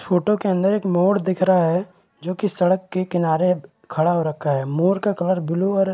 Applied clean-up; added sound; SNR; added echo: none; none; none; none.